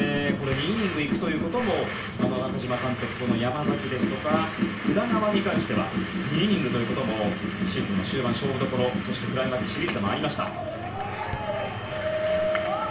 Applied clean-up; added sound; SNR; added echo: none; Raindrop / Drip; 17 dB; reverberation time 0.4 s.